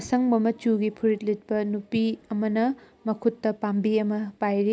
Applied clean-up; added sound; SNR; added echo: none; none; none; none.